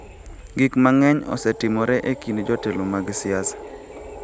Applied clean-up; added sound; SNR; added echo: none; Animal; 15 dB; none.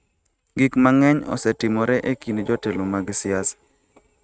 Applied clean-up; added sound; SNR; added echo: neural mask model RNNoise.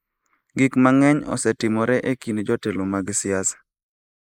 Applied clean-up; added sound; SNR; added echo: neural mask model Resemble Enhance denoiser.